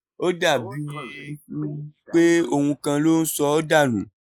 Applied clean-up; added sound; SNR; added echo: neural mask model Resemble Enhance denoiser.